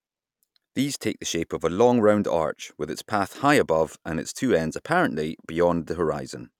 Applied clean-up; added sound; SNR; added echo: none; none; none; none.